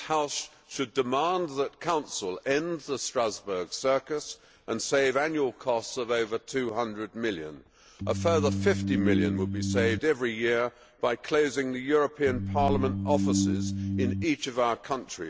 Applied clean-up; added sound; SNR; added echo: none; Organ; -1 dB; none.